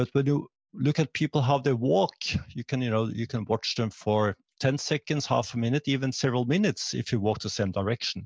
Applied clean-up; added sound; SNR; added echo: none; none; none; none.